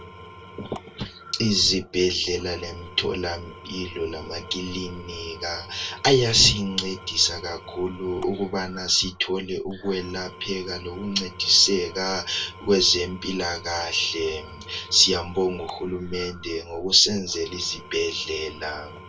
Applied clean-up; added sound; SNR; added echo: none; Engine / Tools; 18 dB; reverberation time 0.1 s.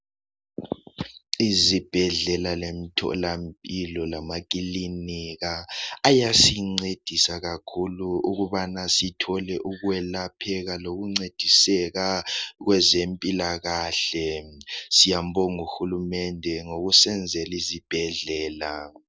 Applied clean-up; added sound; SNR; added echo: none; none; none; none.